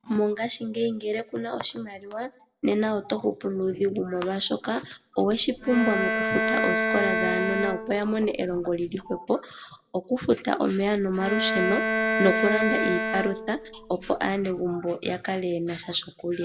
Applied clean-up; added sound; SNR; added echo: none; Bowed string instrument; 1 dB; reverberation time 0.4 s.